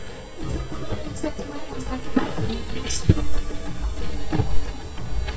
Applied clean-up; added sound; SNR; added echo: neural mask model DeepFilterNet 3.